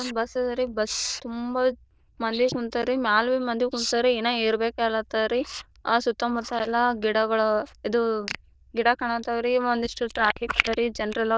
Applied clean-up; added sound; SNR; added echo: neural diffusion model UNIVERSE++.